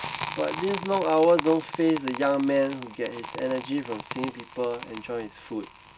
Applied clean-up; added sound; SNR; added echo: none; Crackle; 9 dB; none.